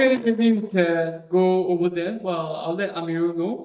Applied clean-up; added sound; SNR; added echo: neural mask model DeepFilterNet 3.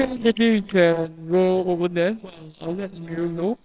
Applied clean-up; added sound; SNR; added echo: neural separator model SepFormer WHAMR!.